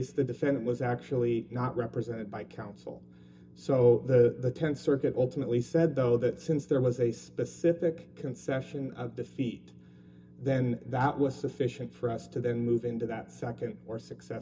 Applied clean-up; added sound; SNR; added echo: none; none; none; reverberation time 0.2 s.